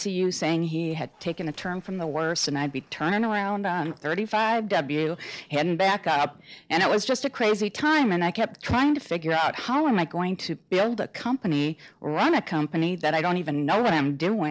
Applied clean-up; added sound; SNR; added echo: neural separator model SepFormer DNS4.